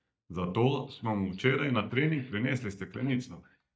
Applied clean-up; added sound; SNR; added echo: neural mask model DeepFilterNet 3.